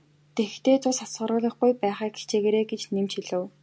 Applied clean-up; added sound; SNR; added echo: none; none; none; none.